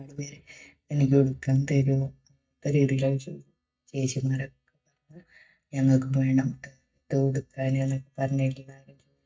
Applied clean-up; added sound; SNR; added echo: neural mask model DeepFilterNet 3.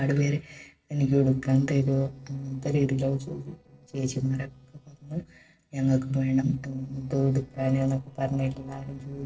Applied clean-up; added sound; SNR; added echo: neural separator model SepFormer DNS4.